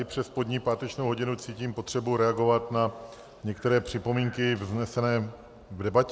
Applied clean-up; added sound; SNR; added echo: none; Breathing; 19 dB; none.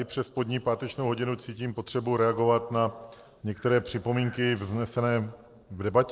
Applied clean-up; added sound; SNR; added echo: neural separator model SepFormer DNS4.